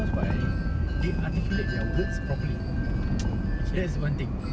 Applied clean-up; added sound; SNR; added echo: none; Wind chime; 17 dB; none.